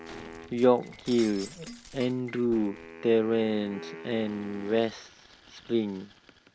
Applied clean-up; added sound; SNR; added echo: none; Wind instrument, woodwind instrument + Shatter; 17 dB; none.